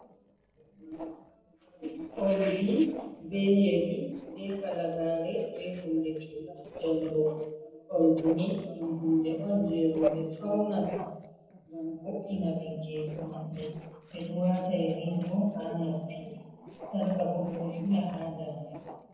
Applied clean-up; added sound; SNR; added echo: neural separator model SepFormer DNS4.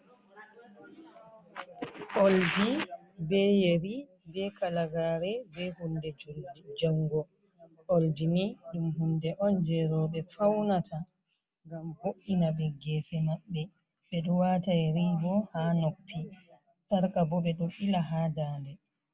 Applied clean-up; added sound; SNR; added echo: none; none; none; none.